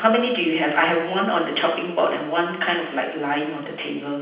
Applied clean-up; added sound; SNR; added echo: none; none; none; reverberation time 0.9 s.